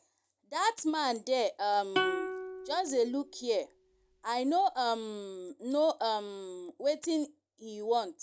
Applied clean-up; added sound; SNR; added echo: none; Plucked string instrument; 7 dB; none.